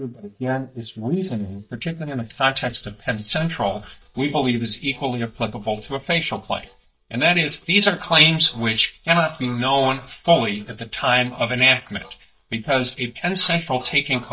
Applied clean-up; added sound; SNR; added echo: neural mask model DeepFilterNet 3.